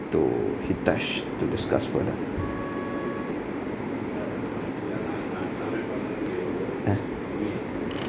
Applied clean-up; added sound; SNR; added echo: none; Wind instrument, woodwind instrument; 14 dB; none.